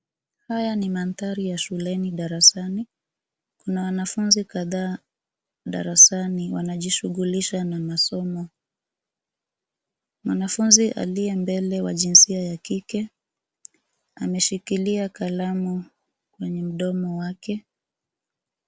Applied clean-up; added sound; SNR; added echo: none; none; none; none.